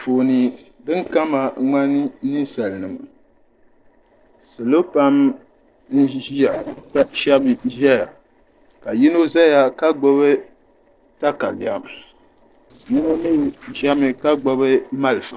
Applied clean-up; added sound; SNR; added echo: neural separator model SepFormer DNS4.